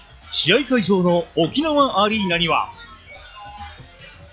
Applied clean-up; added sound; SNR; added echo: classical method log-MMSE.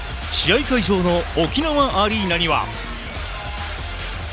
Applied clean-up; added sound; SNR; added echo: none; none; none; none.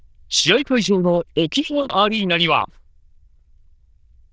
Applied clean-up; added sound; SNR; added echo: neural diffusion model UNIVERSE++.